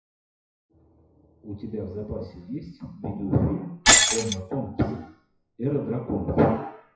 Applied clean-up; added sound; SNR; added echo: classical method WPE with log-MMSE.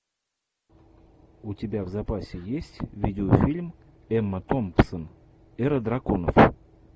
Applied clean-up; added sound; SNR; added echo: none; none; none; none.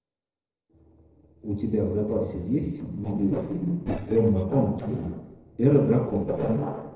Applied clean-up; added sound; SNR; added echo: neural separator model SepFormer DNS4.